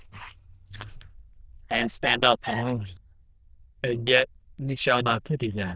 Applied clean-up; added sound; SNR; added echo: neural diffusion model UNIVERSE++.